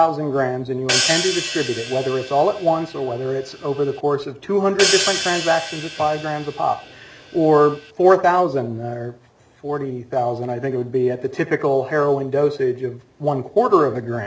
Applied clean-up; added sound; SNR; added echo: none; Hi-hat; 6 dB; none.